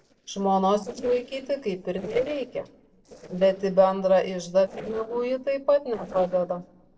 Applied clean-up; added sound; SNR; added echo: neural separator model SepFormer DNS4.